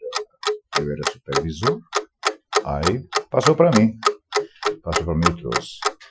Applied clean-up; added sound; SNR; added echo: classical method Wiener filter.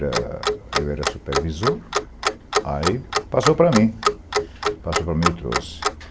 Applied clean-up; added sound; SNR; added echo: none; Clock; 1 dB; none.